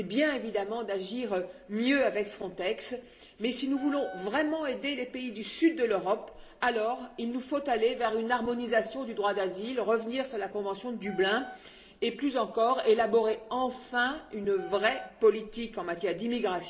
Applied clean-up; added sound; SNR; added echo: none; Wind instrument, woodwind instrument; 16 dB; reverberation time 1.5 s.